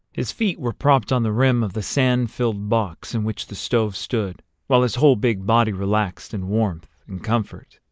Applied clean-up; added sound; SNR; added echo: neural mask model Resemble Enhance denoiser.